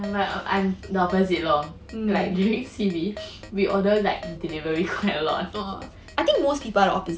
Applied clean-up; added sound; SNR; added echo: none; Keyboard (musical); 20 dB; none.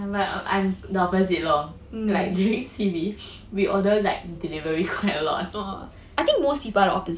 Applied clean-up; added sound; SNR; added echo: none; none; none; none.